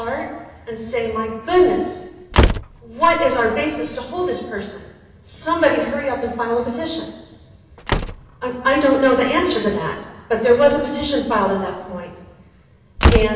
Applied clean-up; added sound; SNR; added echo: none; Slam; 6 dB; reverberation time 1.1 s.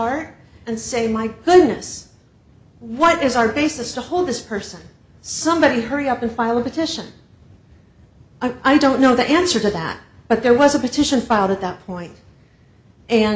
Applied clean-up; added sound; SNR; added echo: none; none; none; none.